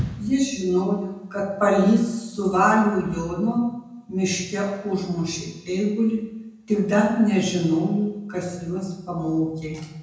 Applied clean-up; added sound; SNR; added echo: none; none; none; reverberation time 0.9 s.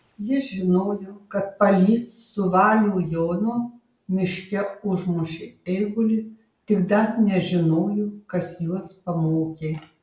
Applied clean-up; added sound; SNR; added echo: none; none; none; none.